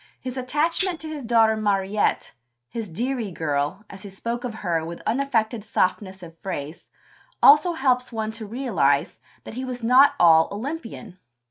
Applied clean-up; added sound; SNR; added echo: neural mask model RNNoise.